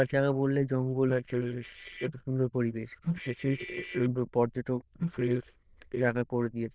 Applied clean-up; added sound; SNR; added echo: neural diffusion model UNIVERSE++.